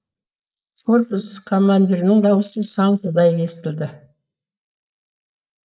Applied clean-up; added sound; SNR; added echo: neural mask model Resemble Enhance denoiser.